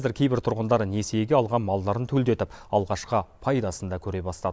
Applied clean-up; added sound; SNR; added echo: none; none; none; none.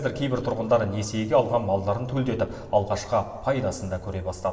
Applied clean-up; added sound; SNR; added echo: none; none; none; reverberation time 1.8 s.